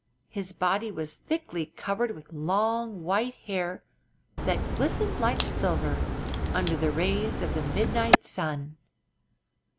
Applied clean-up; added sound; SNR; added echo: none; Crack; -3 dB; none.